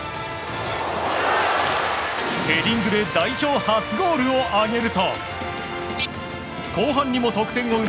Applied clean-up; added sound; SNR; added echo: none; Trumpet; 12 dB; none.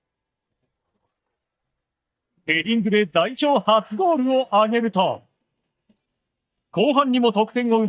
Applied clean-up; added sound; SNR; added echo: neural mask model DeepFilterNet 3.